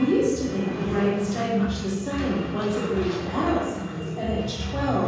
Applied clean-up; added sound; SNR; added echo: none; none; none; reverberation time 1.3 s.